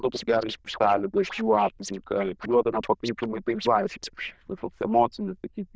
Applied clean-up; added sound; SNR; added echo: neural diffusion model UNIVERSE++.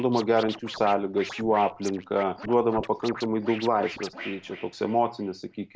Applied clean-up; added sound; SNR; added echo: none; Scratching (performance technique); 15 dB; none.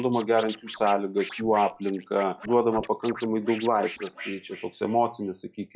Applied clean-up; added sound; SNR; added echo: classical method log-MMSE.